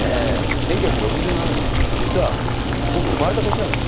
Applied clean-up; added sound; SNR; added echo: none; Boiling; -5 dB; none.